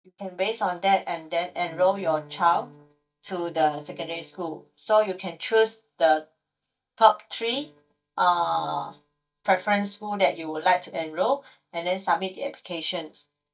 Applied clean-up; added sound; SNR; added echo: neural mask model DeepFilterNet 3.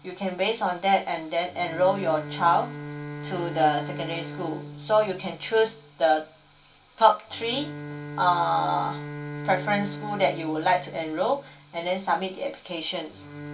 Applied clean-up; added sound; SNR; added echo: none; Bowed string instrument; 12 dB; reverberation time 0.2 s.